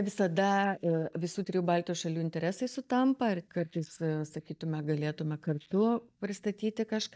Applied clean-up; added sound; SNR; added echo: neural mask model DeepFilterNet 3.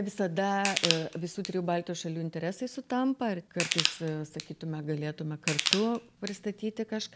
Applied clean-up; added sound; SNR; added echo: none; Crushing; 2 dB; none.